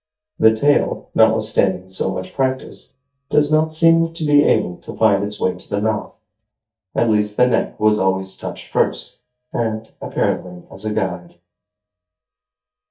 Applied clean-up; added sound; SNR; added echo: neural mask model DeepFilterNet 3.